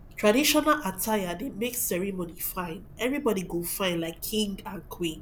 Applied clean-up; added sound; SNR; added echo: none; Boat, Water vehicle; 19 dB; none.